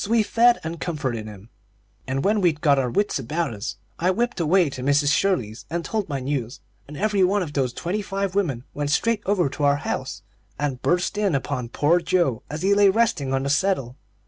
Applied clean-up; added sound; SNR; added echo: none; none; none; none.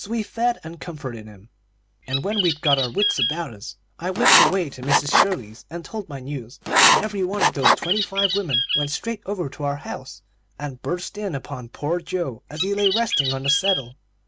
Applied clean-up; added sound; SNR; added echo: none; Bird + Writing; -5 dB; none.